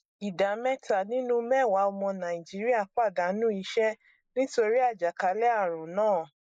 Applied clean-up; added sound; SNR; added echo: neural mask model Resemble Enhance denoiser.